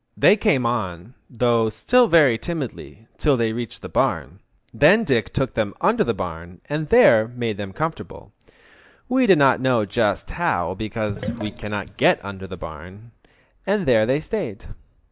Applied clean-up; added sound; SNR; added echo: none; Sink (filling or washing); 13 dB; none.